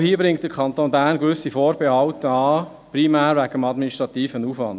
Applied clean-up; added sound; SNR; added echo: none; none; none; none.